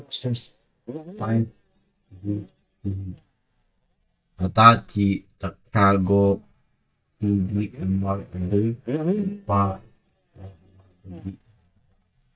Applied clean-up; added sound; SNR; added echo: neural mask model DeepFilterNet 3.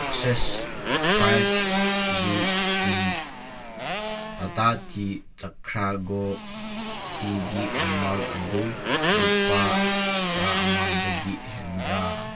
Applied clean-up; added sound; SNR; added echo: none; Motorcycle; -3 dB; reverberation time 0.1 s.